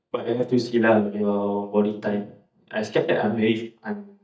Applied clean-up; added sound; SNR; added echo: neural mask model DeepFilterNet 3.